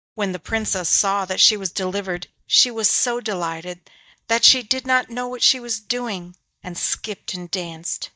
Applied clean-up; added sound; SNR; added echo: neural mask model DeepFilterNet 3.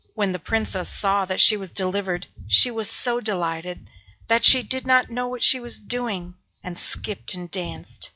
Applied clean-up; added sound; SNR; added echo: classical method log-MMSE.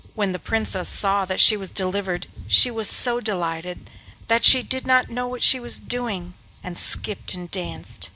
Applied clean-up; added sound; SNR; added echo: none; Gunshot, gunfire; 18 dB; none.